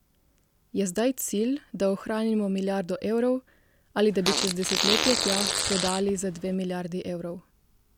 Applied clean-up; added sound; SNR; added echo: none; Fart; 0 dB; none.